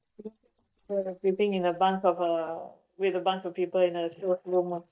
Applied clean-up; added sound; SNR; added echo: neural mask model DeepFilterNet 3.